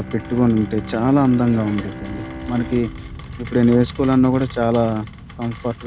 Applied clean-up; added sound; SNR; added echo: none; Rain + Bowed string instrument; 13 dB; none.